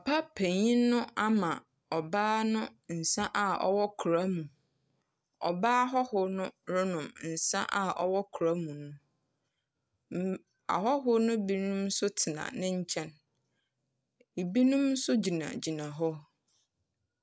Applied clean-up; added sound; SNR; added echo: none; none; none; none.